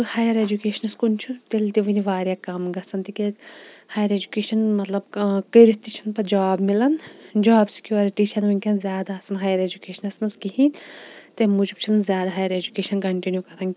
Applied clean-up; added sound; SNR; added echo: none; none; none; none.